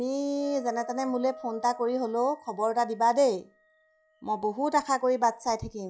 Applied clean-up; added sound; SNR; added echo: classical method log-MMSE.